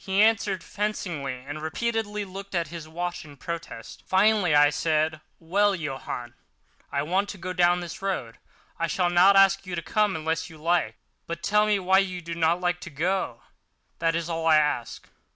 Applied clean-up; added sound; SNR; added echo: none; none; none; none.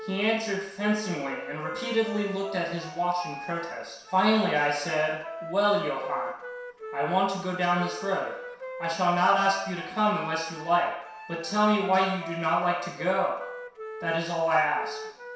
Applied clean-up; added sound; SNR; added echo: none; Wind instrument, woodwind instrument; 12 dB; reverberation time 0.7 s.